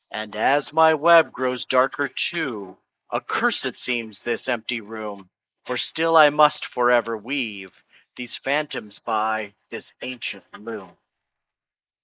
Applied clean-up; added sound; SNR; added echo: neural mask model Resemble Enhance denoiser.